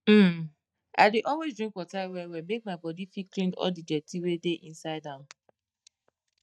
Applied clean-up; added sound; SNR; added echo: neural mask model DeepFilterNet 3.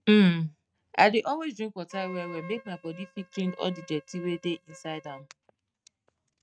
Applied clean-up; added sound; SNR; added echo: neural mask model RNNoise.